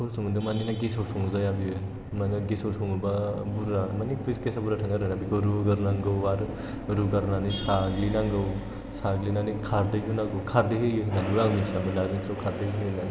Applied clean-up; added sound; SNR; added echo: none; none; none; none.